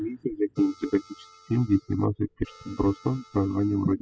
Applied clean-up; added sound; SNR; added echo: classical method spectral subtraction.